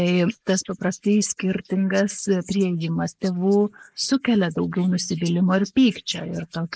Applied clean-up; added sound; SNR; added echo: neural mask model Resemble Enhance denoiser.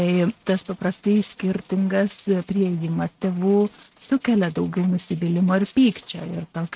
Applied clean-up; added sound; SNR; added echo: neural mask model RNNoise.